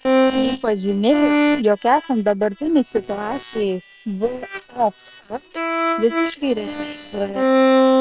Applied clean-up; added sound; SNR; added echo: neural separator model SepFormer WHAM!.